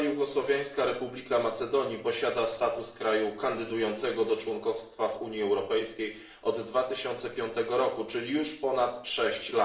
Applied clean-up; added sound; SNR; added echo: neural separator model SepFormer DNS4.